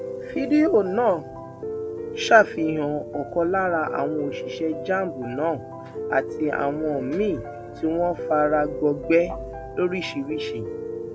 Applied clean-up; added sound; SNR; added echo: none; Piano; 9 dB; none.